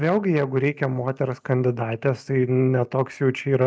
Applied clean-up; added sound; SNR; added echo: none; none; none; none.